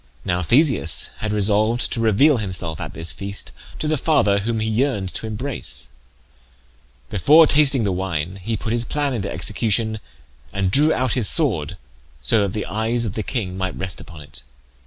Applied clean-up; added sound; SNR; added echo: none; none; none; none.